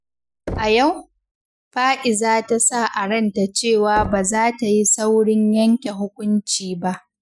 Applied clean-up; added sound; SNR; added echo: classical method spectral subtraction.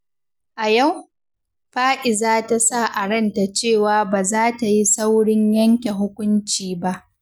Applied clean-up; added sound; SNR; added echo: none; none; none; none.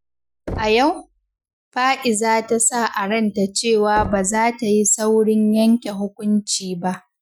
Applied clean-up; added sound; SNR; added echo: classical method Wiener filter.